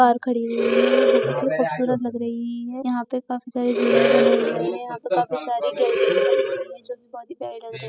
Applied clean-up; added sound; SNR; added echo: classical method spectral subtraction.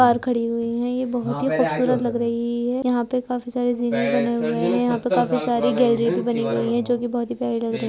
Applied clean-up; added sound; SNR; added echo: none; none; none; none.